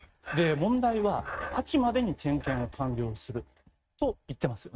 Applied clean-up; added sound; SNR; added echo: neural mask model RNNoise.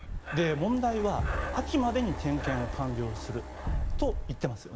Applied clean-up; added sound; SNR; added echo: none; Breathing + Thump, thud; 3 dB; none.